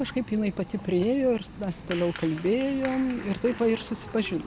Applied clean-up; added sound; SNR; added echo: none; Applause; 14 dB; none.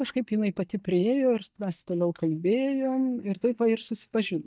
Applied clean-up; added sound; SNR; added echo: neural mask model DeepFilterNet 3.